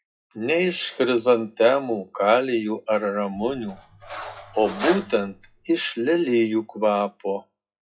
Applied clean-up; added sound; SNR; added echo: classical method WPE with log-MMSE.